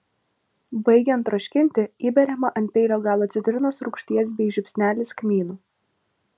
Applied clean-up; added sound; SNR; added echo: none; none; none; none.